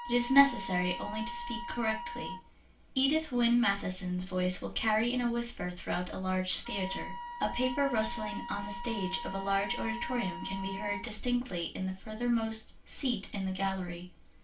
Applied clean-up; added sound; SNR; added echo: none; Wind instrument, woodwind instrument; 13 dB; reverberation time 0.2 s.